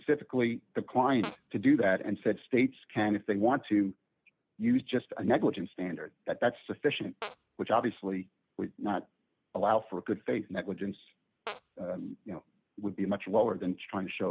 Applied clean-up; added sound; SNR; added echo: none; Fart; 16 dB; none.